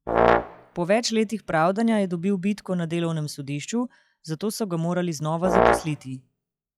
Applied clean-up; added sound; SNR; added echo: classical method log-MMSE.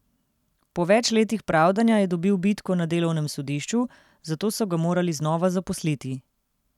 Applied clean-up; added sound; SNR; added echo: none; none; none; none.